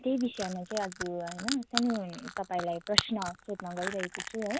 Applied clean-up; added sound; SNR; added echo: none; Crushing; 4 dB; none.